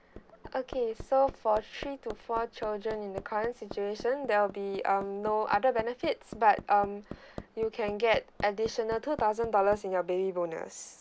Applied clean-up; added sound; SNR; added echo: none; Hammer; 16 dB; none.